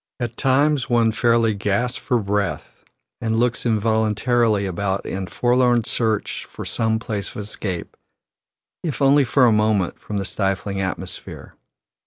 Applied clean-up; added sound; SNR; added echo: none; none; none; none.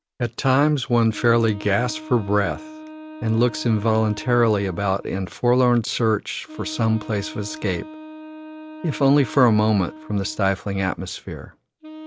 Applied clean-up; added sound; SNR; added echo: none; Wind instrument, woodwind instrument; 17 dB; none.